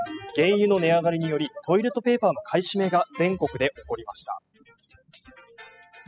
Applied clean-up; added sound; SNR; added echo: classical method spectral subtraction.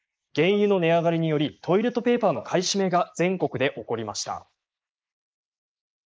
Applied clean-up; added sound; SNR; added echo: neural mask model Resemble Enhance denoiser.